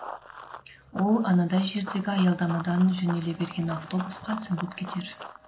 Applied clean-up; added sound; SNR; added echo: none; Run; 14 dB; none.